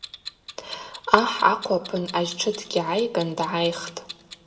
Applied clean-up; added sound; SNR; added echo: none; Clock; 17 dB; reverberation time 1.2 s.